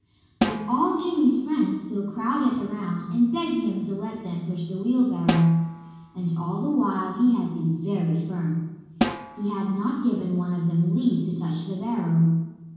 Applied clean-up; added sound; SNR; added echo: none; Snare drum; 8 dB; reverberation time 1.2 s.